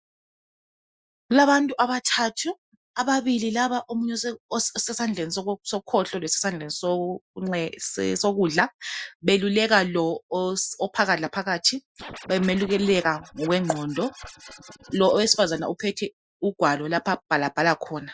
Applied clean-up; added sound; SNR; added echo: classical method Wiener filter.